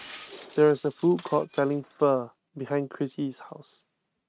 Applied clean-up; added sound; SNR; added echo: neural mask model RNNoise.